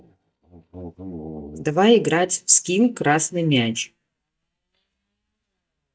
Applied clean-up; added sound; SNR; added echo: neural mask model DeepFilterNet 3.